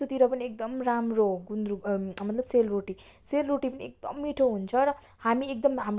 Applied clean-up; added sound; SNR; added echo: none; none; none; none.